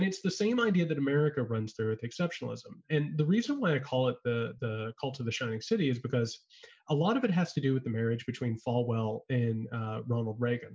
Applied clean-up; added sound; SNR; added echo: none; none; none; none.